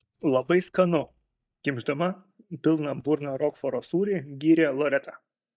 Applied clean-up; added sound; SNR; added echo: neural mask model DeepFilterNet 3.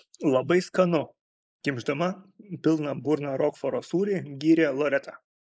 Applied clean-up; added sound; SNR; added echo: neural mask model Resemble Enhance denoiser.